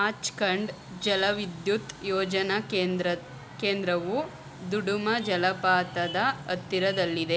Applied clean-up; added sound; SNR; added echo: none; none; none; none.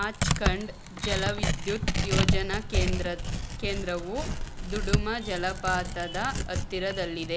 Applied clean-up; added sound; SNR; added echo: none; Tearing; -3 dB; none.